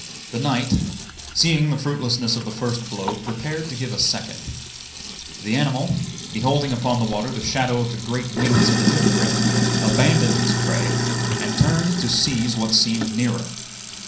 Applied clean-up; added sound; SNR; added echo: none; Sink (filling or washing); 2 dB; reverberation time 0.6 s.